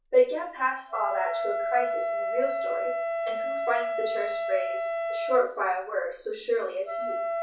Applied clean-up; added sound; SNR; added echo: none; Wind instrument, woodwind instrument; 2 dB; reverberation time 0.6 s.